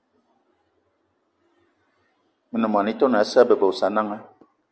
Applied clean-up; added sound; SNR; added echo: none; none; none; none.